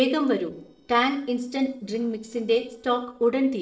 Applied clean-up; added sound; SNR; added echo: neural separator model SepFormer DNS4.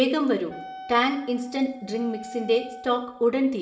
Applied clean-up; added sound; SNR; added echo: none; Wind instrument, woodwind instrument; 16 dB; reverberation time 0.6 s.